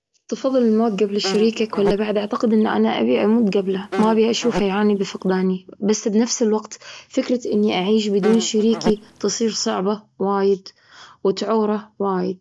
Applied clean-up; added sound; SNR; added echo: none; Insect; 12 dB; none.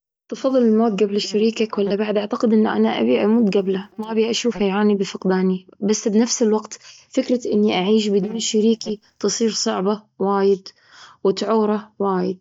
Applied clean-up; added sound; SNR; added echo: neural mask model DeepFilterNet 3.